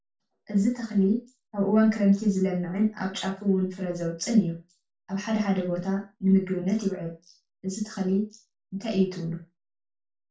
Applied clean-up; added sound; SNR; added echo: none; none; none; reverberation time 0.2 s.